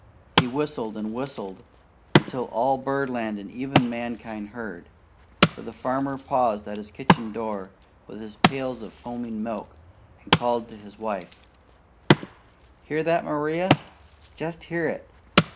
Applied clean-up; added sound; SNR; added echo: none; Wood; -1 dB; none.